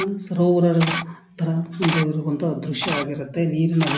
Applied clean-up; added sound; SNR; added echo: none; Camera; 8 dB; none.